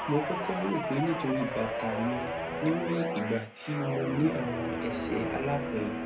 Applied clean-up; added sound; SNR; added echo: none; Guitar; 2 dB; reverberation time 0.3 s.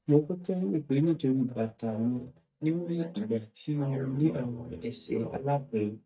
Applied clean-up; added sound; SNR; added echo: neural mask model DeepFilterNet 3.